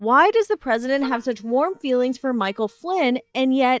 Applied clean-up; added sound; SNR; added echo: neural mask model DeepFilterNet 3.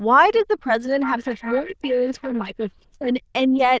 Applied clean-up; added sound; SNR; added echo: neural diffusion model UNIVERSE++.